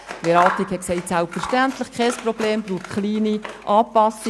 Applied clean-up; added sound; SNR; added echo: none; Scissors; 10 dB; none.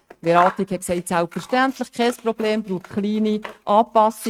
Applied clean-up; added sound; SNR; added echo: neural mask model RNNoise.